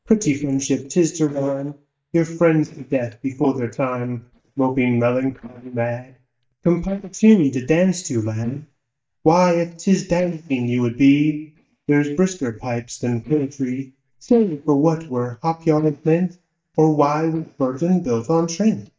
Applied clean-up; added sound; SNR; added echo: neural mask model DeepFilterNet 3.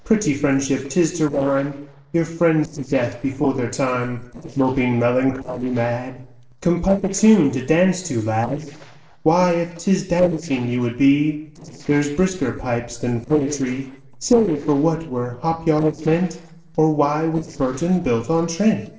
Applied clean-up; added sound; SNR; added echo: neural separator model SepFormer DNS4.